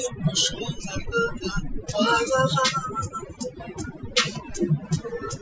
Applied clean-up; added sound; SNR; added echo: classical method Wiener filter.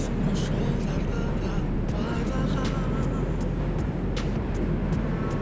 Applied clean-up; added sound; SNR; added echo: none; Train; -3 dB; none.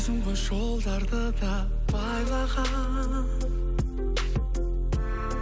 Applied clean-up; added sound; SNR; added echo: none; none; none; none.